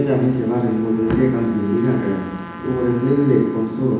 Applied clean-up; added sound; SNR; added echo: none; Trumpet; 20 dB; reverberation time 0.9 s.